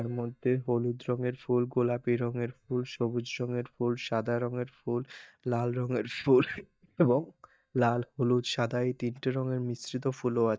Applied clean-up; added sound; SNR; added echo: neural mask model DeepFilterNet 3.